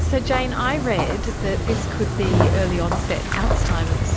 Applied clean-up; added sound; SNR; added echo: none; Walk, footsteps + Motorcycle; -4 dB; none.